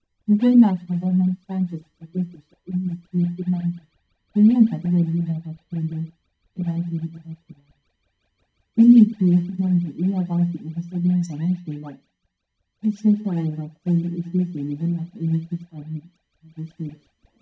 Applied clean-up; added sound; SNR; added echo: neural mask model DeepFilterNet 3.